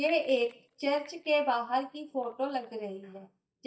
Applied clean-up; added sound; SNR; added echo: neural mask model DeepFilterNet 3.